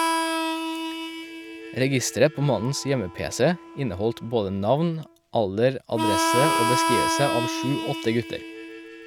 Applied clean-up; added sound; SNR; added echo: none; Harmonica; 3 dB; none.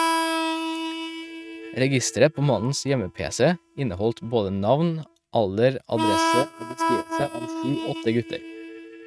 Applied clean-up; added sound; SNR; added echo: neural mask model RNNoise.